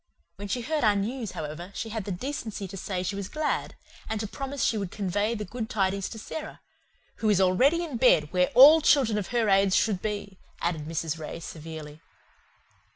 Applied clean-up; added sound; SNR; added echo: none; none; none; none.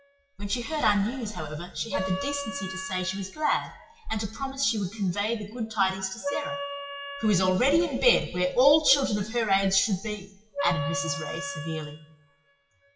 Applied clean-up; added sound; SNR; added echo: classical method WPE with log-MMSE.